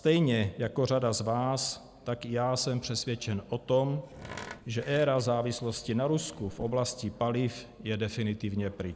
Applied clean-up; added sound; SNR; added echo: none; Tools; 17 dB; none.